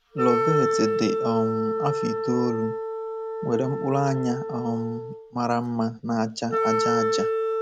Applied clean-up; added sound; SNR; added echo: none; Wind instrument, woodwind instrument; 0 dB; none.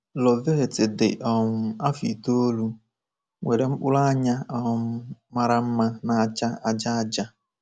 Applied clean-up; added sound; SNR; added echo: none; none; none; none.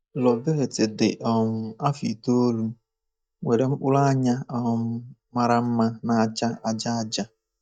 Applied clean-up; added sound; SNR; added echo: neural mask model DeepFilterNet 3.